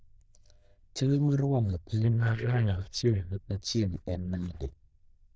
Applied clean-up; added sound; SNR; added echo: neural diffusion model UNIVERSE++.